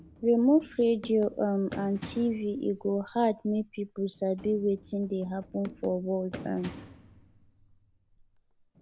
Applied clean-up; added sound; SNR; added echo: none; Run; 18 dB; none.